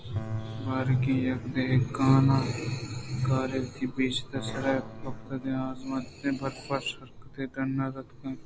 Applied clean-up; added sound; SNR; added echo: none; Piano + Cough; 14 dB; none.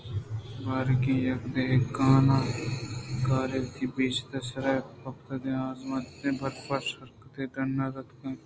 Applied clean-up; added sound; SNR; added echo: none; none; none; none.